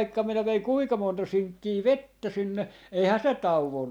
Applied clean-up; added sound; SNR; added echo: none; none; none; none.